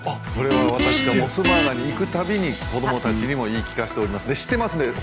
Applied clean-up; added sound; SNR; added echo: none; Guitar; 2 dB; none.